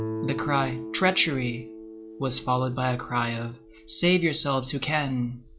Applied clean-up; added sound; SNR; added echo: none; Guitar; 11 dB; none.